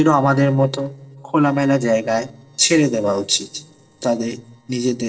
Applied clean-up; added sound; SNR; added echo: neural separator model SepFormer DNS4.